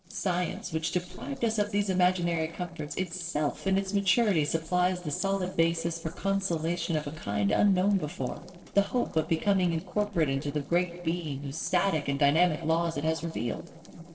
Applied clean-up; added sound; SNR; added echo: neural separator model SepFormer DNS4.